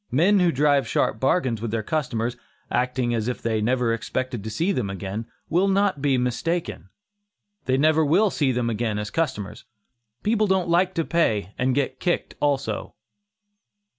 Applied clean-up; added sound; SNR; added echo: none; none; none; none.